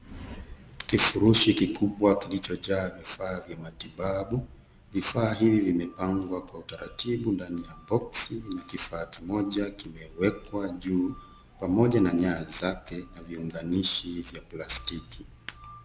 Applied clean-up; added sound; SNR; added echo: none; none; none; none.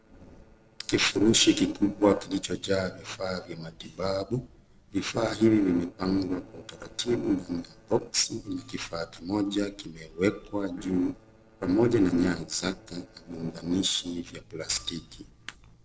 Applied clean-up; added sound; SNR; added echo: neural separator model SepFormer DNS4.